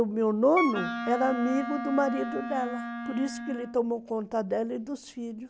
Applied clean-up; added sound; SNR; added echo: none; Wind instrument, woodwind instrument; 6 dB; none.